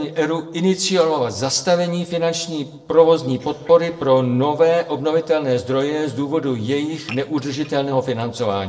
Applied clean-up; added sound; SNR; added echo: neural separator model SepFormer DNS4.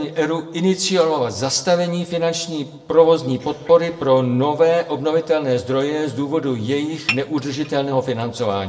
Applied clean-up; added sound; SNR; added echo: none; Dishes, pots, and pans / Chink, clink; 12 dB; reverberation time 0.6 s.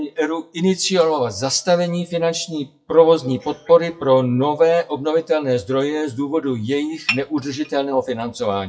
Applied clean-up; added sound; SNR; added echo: classical method WPE with log-MMSE.